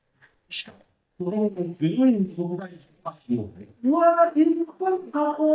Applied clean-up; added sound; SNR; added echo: neural mask model DeepFilterNet 3.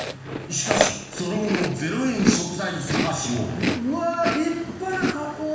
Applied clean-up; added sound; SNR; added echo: none; Chewing, mastication; 2 dB; reverberation time 1.1 s.